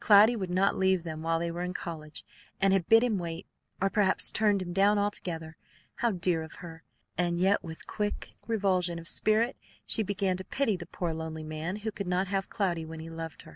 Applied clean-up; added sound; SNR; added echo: none; none; none; none.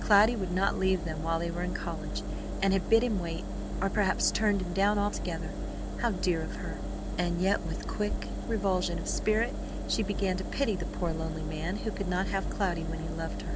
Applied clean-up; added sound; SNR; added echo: none; Engine; 3 dB; none.